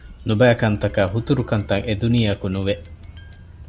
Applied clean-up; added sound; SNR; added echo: none; Wind chime; 17 dB; none.